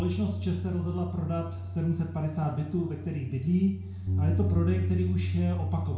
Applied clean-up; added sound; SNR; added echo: none; Bass guitar; 1 dB; reverberation time 0.6 s.